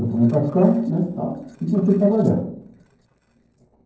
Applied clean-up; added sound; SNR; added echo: neural separator model SepFormer DNS4.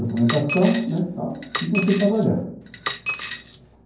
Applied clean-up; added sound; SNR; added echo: none; Coin (dropping); 1 dB; reverberation time 0.9 s.